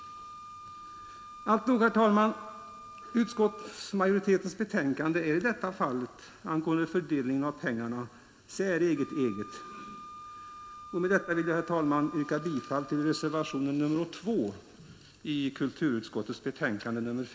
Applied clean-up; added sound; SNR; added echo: none; Wind instrument, woodwind instrument; 19 dB; reverberation time 0.7 s.